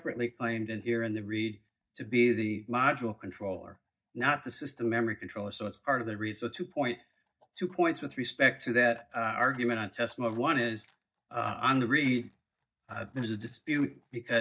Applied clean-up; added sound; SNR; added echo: neural mask model DeepFilterNet 3.